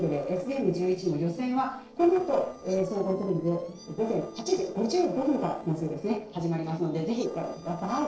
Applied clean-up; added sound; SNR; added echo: neural separator model SepFormer DNS4.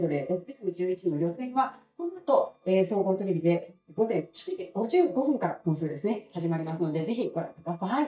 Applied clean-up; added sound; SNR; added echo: neural mask model DeepFilterNet 3.